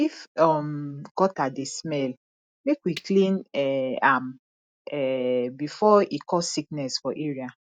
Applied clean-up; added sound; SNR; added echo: neural mask model DeepFilterNet 3.